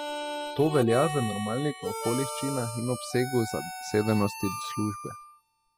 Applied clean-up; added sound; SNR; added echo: classical method spectral subtraction.